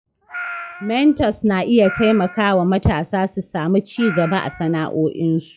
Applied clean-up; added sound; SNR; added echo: classical method log-MMSE.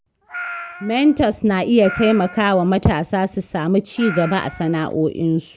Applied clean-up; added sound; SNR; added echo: none; Meow; 15 dB; none.